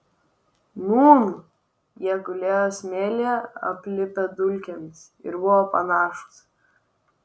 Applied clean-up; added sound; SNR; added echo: none; none; none; none.